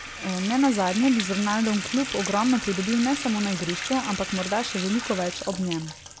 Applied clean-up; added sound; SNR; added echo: none; Bathtub (filling or washing) / Water tap, faucet; 8 dB; none.